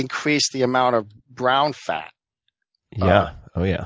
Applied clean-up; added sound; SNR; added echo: none; none; none; none.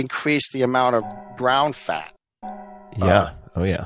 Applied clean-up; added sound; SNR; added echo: none; Gong; 18 dB; none.